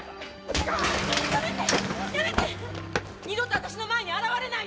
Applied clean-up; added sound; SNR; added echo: none; Guitar; 13 dB; none.